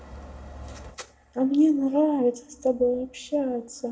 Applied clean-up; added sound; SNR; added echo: none; none; none; reverberation time 0.4 s.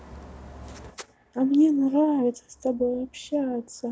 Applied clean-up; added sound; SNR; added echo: none; none; none; none.